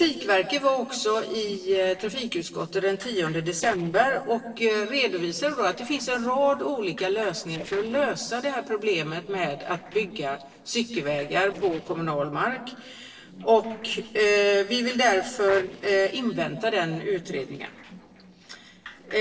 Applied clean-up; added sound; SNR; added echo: neural separator model SepFormer DNS4.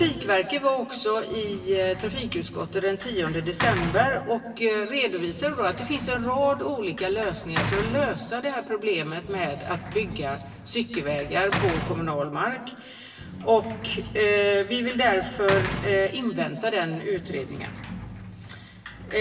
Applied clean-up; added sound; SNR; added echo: none; Sliding door / Slam; 9 dB; reverberation time 1.4 s.